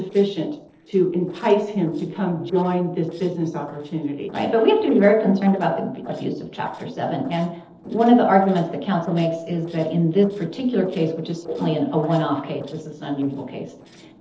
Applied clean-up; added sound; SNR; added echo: neural separator model SepFormer DNS4.